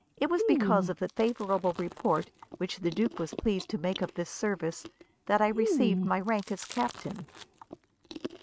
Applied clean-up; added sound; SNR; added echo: neural mask model RNNoise.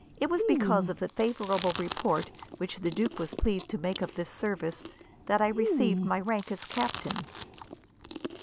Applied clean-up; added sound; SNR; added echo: none; Chewing, mastication; 5 dB; none.